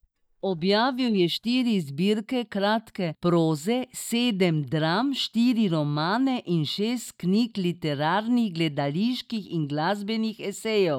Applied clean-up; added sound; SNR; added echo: neural mask model DeepFilterNet 3.